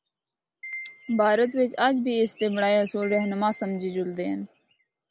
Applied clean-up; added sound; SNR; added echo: none; Piano; 18 dB; none.